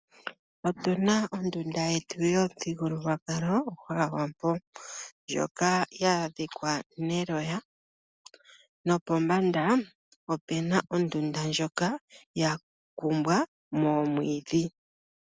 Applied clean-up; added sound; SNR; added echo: none; none; none; none.